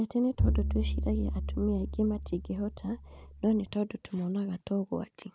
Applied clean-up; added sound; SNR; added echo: none; Bowed string instrument; 1 dB; none.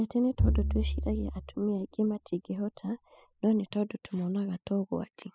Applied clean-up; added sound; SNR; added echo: classical method spectral subtraction.